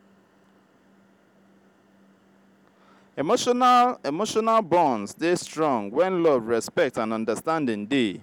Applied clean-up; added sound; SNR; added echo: none; none; none; none.